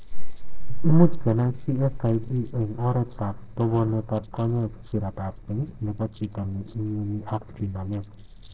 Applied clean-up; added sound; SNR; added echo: neural separator model SepFormer DNS4.